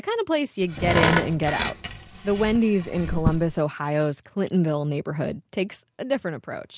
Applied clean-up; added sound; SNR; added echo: none; Tools; 2 dB; none.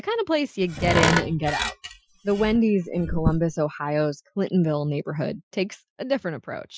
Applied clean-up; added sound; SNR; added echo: classical method Wiener filter.